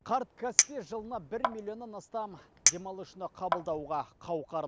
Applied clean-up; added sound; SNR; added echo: none; Chink, clink; -3 dB; none.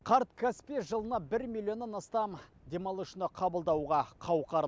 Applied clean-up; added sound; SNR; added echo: none; none; none; none.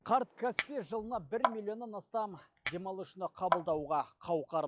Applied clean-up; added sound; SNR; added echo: classical method log-MMSE.